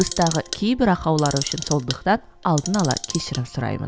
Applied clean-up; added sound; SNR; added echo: none; Clock; 10 dB; none.